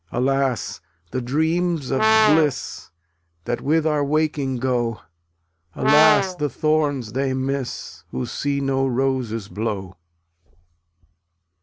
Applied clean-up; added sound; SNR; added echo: none; Brass instrument; -2 dB; none.